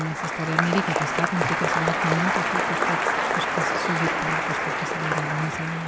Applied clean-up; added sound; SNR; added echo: none; Applause; -5 dB; none.